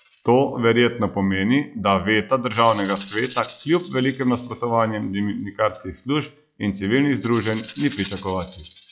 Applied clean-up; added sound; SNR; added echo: classical method log-MMSE.